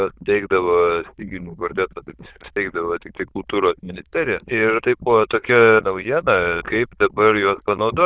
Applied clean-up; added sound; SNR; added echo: neural diffusion model UNIVERSE++.